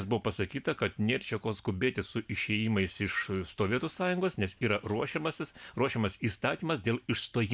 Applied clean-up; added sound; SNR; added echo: none; none; none; none.